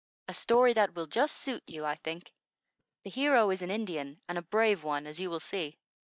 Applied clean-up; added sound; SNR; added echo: neural mask model DeepFilterNet 3.